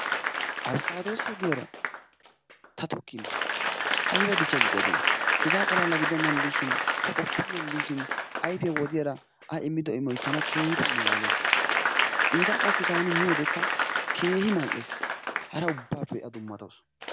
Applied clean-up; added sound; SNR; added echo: none; Applause / Crowd; -3 dB; none.